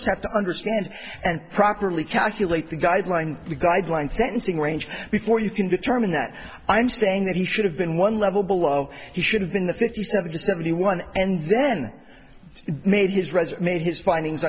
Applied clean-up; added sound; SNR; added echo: none; none; none; none.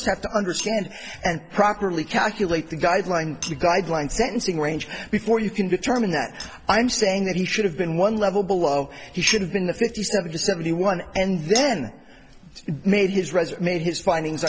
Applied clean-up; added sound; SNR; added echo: none; Chink, clink; 17 dB; none.